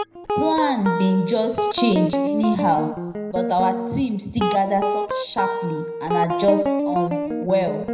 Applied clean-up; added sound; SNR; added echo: none; Guitar; 2 dB; reverberation time 0.7 s.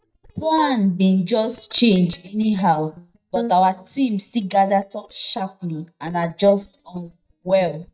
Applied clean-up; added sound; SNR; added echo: neural mask model DeepFilterNet 3.